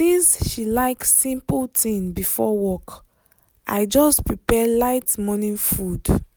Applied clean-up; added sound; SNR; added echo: none; none; none; none.